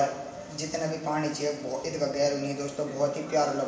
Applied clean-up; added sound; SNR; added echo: none; none; none; reverberation time 1.0 s.